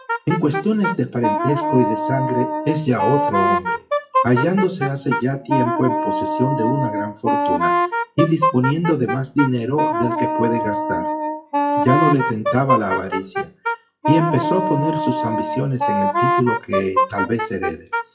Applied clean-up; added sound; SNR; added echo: classical method WPE with log-MMSE.